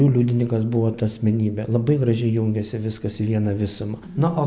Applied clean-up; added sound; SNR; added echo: none; none; none; none.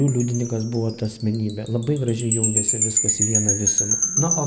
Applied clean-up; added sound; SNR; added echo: none; Wind chime; 0 dB; none.